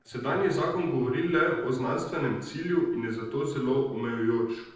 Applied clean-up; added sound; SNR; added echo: neural separator model SepFormer DNS4.